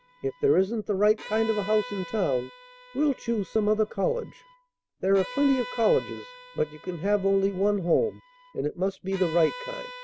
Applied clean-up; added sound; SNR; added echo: none; Bowed string instrument; 16 dB; none.